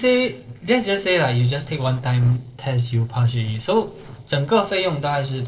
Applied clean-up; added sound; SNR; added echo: neural separator model SepFormer DNS4.